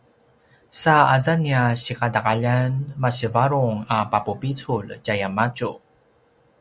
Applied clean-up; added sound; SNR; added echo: none; none; none; none.